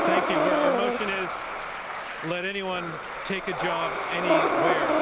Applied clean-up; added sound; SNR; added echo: none; Breathing; -4 dB; none.